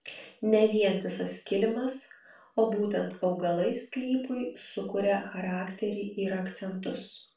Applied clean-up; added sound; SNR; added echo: none; none; none; reverberation time 0.3 s.